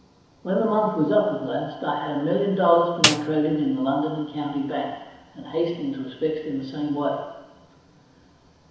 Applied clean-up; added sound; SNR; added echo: none; Snare drum; 2 dB; reverberation time 1.0 s.